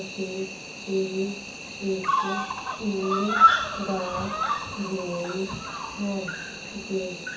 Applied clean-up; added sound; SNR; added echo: none; Cricket; -3 dB; reverberation time 0.6 s.